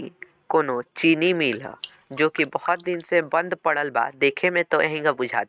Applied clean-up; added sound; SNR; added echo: neural mask model RNNoise.